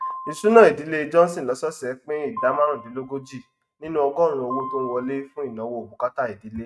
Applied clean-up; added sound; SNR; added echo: neural mask model RNNoise.